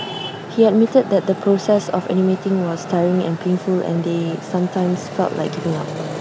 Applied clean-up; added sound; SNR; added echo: none; Traffic noise, roadway noise; 11 dB; none.